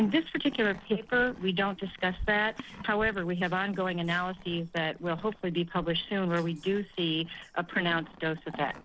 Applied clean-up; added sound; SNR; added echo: none; Livestock, farm animals, working animals; 17 dB; none.